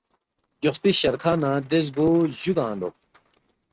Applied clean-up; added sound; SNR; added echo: neural mask model RNNoise.